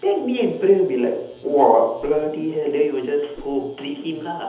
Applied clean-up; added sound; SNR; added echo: none; Whoosh, swoosh, swish; 20 dB; reverberation time 0.8 s.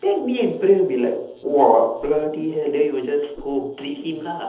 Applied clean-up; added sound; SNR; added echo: neural separator model SepFormer DNS4.